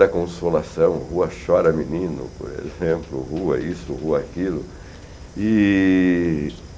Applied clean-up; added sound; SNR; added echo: none; Fire; 18 dB; none.